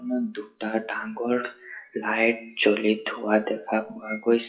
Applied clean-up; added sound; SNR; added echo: classical method WPE with log-MMSE.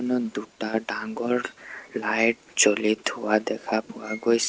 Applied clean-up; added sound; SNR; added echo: none; none; none; none.